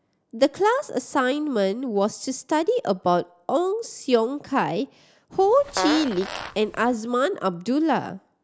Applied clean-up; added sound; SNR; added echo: none; Fart; 8 dB; none.